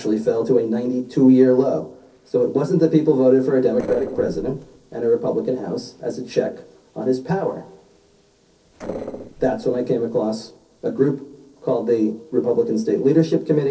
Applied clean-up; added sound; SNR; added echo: neural separator model SepFormer DNS4.